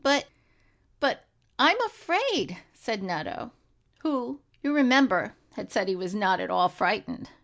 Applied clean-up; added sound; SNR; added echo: none; none; none; none.